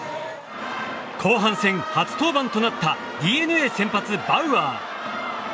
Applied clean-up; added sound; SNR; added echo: none; none; none; none.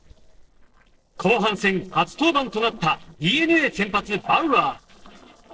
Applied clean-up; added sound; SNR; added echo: neural separator model SepFormer DNS4.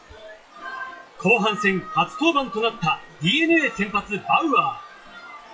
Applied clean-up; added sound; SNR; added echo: classical method WPE with log-MMSE.